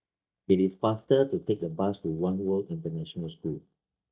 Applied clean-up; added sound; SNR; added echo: neural mask model DeepFilterNet 3.